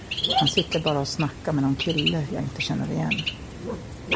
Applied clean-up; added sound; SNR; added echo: none; Bird + Growling; 2 dB; none.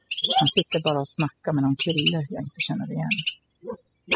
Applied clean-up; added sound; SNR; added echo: classical method spectral subtraction.